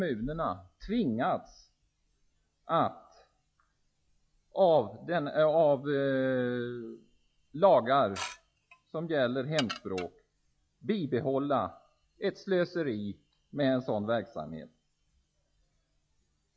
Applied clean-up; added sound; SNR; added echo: classical method log-MMSE.